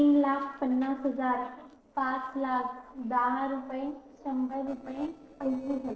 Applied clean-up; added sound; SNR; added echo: neural separator model SepFormer DNS4.